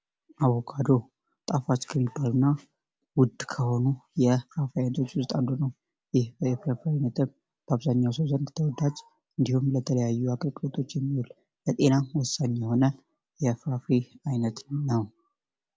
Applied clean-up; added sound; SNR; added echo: none; none; none; none.